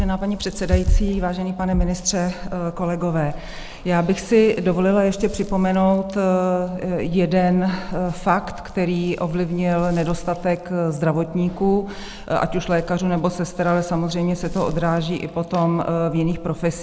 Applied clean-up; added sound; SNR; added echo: none; Dog; 15 dB; none.